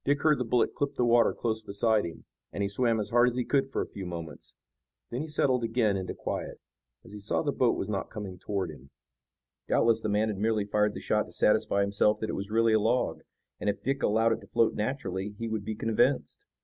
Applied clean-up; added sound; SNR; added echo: none; none; none; none.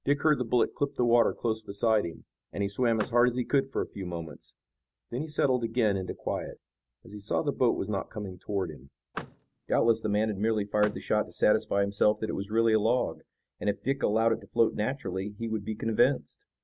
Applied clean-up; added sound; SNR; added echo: none; Vehicle; 16 dB; none.